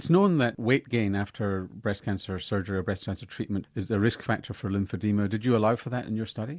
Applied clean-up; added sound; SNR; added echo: none; none; none; none.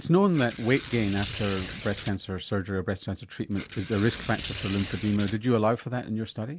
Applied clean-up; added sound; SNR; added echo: none; Tearing; 12 dB; none.